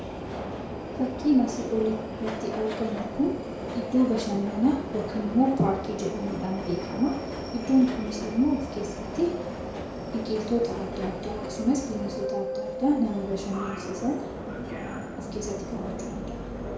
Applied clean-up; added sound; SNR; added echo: none; Subway, metro, underground; 6 dB; reverberation time 0.5 s.